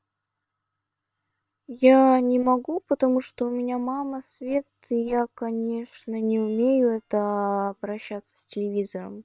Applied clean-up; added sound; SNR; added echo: neural separator model SepFormer WHAM!.